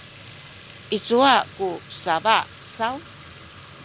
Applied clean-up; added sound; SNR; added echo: none; Fill (with liquid) / Trickle, dribble / Sink (filling or washing); 17 dB; none.